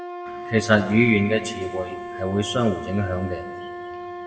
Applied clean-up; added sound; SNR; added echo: none; Wind instrument, woodwind instrument; 10 dB; reverberation time 1.7 s.